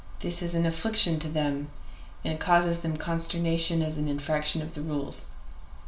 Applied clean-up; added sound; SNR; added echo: none; none; none; reverberation time 0.3 s.